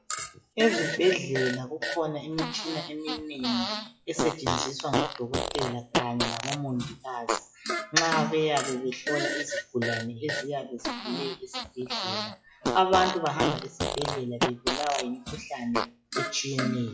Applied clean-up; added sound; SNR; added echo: classical method WPE with log-MMSE.